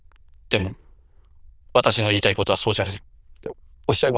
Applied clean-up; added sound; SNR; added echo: neural diffusion model UNIVERSE++.